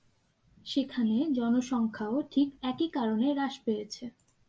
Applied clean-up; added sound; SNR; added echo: none; none; none; none.